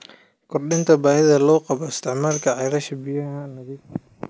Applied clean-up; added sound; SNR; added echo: none; Tambourine; 18 dB; none.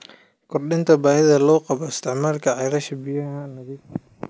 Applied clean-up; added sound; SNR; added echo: none; none; none; none.